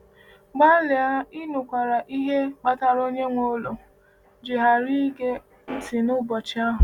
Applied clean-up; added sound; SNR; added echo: none; Fart; 12 dB; none.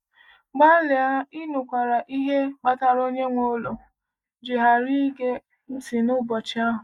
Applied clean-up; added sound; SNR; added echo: neural mask model Resemble Enhance denoiser.